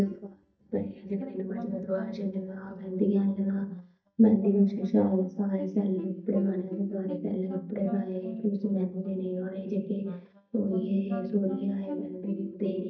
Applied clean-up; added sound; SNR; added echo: neural mask model DeepFilterNet 3.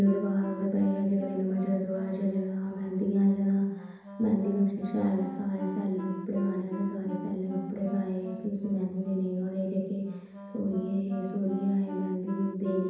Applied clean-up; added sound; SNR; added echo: none; Wind instrument, woodwind instrument; 14 dB; reverberation time 1.0 s.